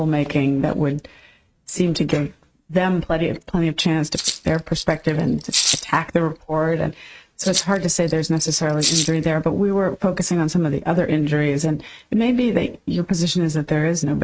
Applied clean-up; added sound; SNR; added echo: neural mask model RNNoise.